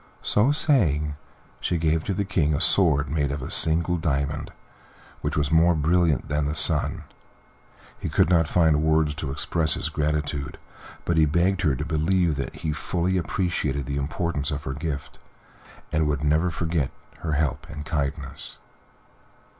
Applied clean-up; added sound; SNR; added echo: none; none; none; none.